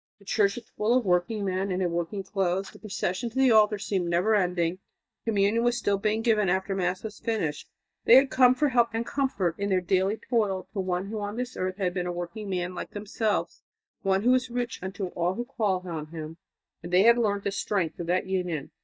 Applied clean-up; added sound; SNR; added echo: neural mask model DeepFilterNet 3.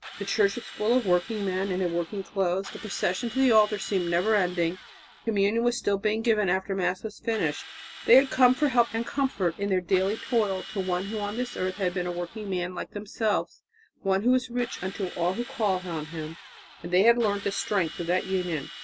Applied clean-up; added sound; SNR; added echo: none; Drill; 17 dB; none.